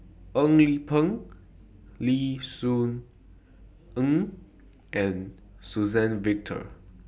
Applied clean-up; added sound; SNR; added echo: none; none; none; none.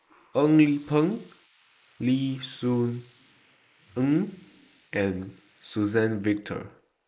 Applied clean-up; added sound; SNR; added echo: neural mask model Resemble Enhance denoiser.